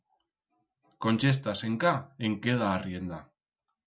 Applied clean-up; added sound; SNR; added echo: none; none; none; none.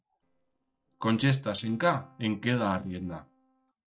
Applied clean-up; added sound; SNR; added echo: neural separator model SepFormer DNS4.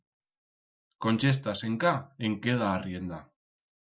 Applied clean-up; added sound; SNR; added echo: neural mask model Resemble Enhance denoiser.